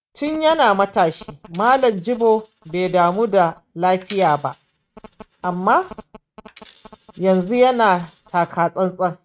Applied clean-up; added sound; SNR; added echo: neural mask model RNNoise.